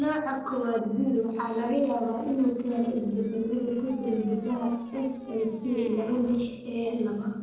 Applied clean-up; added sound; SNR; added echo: neural separator model SepFormer DNS4.